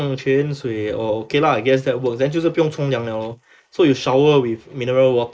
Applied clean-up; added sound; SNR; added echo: neural mask model Resemble Enhance denoiser.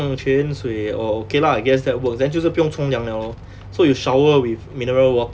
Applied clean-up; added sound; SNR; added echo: none; none; none; none.